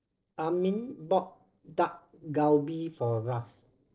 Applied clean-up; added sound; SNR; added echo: neural separator model SepFormer DNS4.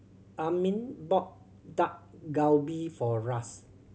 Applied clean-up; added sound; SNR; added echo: none; none; none; none.